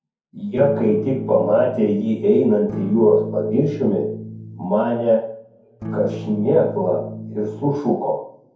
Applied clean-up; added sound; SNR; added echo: none; Electric guitar / Strum; 10 dB; reverberation time 0.6 s.